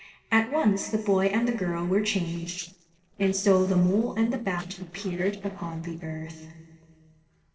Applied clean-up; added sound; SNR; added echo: neural separator model SepFormer DNS4.